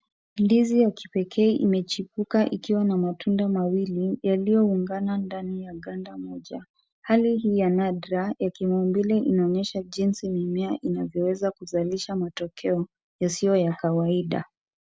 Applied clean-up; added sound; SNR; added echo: none; none; none; none.